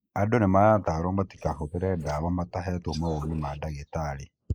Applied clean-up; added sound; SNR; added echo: neural mask model Resemble Enhance denoiser.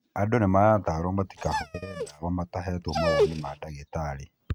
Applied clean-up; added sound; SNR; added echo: neural mask model RNNoise.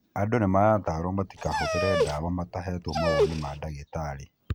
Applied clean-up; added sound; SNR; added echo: none; Dog; 1 dB; none.